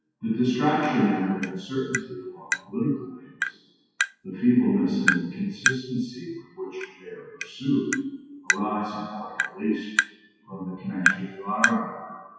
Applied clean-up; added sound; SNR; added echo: classical method WPE with log-MMSE.